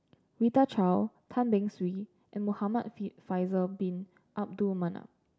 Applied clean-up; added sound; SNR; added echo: none; none; none; none.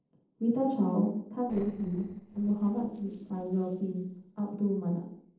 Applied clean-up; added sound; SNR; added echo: neural separator model SepFormer DNS4.